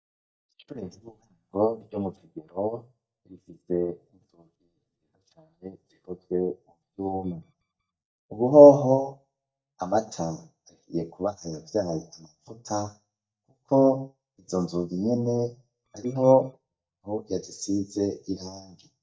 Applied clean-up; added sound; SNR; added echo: neural mask model DeepFilterNet 3.